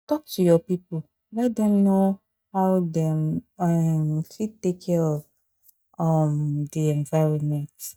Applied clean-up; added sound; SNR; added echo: neural mask model DeepFilterNet 3.